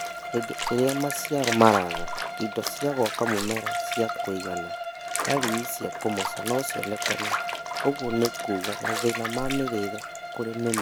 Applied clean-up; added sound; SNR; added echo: none; Bowed string instrument + Bathtub (filling or washing) / Water; 3 dB; none.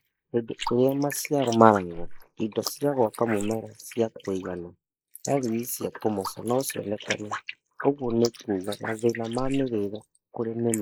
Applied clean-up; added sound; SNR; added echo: neural mask model Resemble Enhance denoiser.